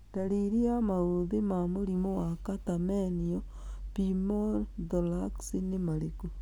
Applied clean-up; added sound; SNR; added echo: none; none; none; none.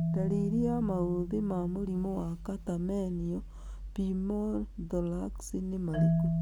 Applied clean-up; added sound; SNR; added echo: none; Marimba, xylophone; 3 dB; none.